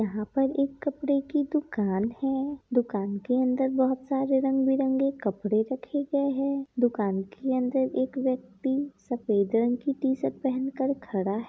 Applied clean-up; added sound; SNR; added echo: none; none; none; none.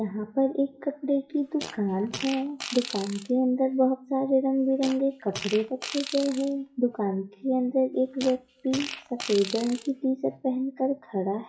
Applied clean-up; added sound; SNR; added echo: classical method WPE with log-MMSE.